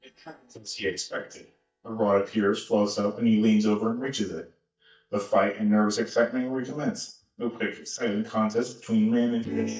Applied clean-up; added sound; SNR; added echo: neural mask model DeepFilterNet 3.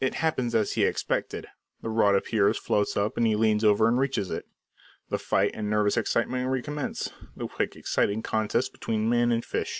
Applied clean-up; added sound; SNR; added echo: none; none; none; none.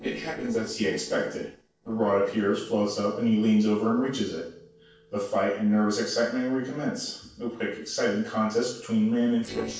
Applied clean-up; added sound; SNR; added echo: neural separator model SepFormer DNS4.